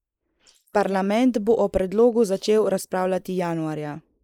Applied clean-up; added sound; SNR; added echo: neural mask model Resemble Enhance denoiser.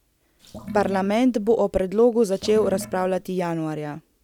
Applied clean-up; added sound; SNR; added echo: none; Sink (filling or washing) / Water; 15 dB; none.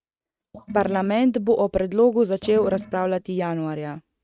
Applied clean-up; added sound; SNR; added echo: neural mask model RNNoise.